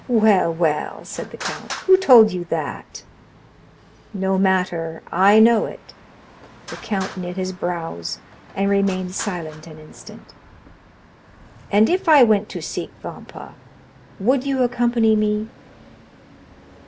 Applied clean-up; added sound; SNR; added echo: none; Traffic noise, roadway noise; 19 dB; none.